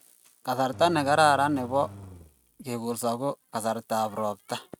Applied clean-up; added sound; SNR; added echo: neural mask model RNNoise.